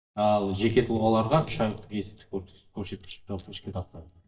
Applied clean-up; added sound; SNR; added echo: neural mask model DeepFilterNet 3.